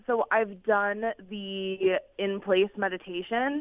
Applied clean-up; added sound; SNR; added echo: none; none; none; none.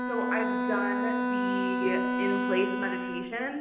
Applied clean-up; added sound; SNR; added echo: none; Bowed string instrument; -3 dB; reverberation time 1.0 s.